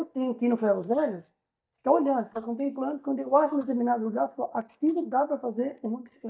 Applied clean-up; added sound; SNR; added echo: neural mask model DeepFilterNet 3.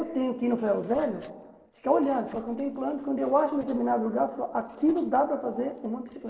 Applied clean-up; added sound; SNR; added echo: neural separator model SepFormer DNS4.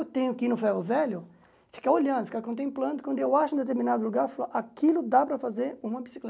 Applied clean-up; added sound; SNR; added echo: none; none; none; none.